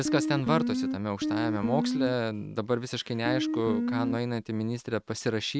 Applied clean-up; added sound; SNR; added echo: neural mask model RNNoise.